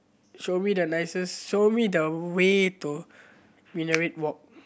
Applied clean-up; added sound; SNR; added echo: none; Finger snapping; 7 dB; none.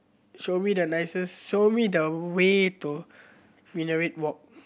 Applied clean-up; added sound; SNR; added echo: none; none; none; none.